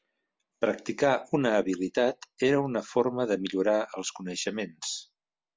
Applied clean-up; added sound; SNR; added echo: none; none; none; none.